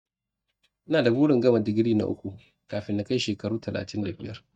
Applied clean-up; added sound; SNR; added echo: neural mask model DeepFilterNet 3.